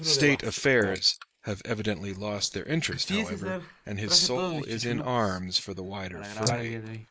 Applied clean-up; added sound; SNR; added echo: neural mask model Resemble Enhance denoiser.